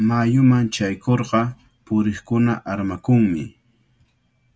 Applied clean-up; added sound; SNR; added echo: none; none; none; none.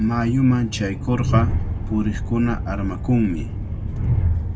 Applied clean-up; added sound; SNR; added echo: none; Train; 1 dB; none.